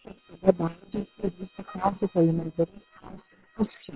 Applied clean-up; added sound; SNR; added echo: neural separator model SepFormer WHAM!.